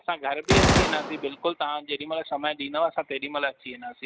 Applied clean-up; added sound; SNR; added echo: none; Gunshot, gunfire; -3 dB; none.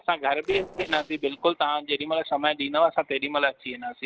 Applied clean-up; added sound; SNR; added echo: neural separator model SepFormer DNS4.